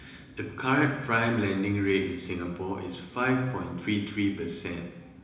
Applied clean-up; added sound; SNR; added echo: none; none; none; reverberation time 1.0 s.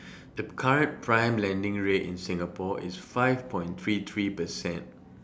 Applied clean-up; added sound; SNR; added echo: none; none; none; none.